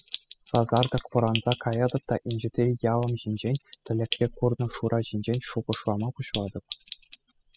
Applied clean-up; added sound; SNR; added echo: classical method spectral subtraction.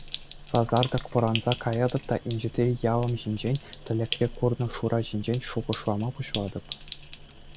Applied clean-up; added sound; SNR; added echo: none; Sink (filling or washing); 12 dB; none.